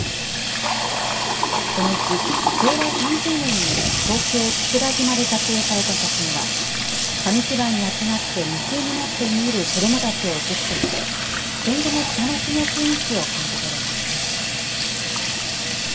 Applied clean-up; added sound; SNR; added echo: none; Sink (filling or washing) / Water tap, faucet; -3 dB; reverberation time 0.2 s.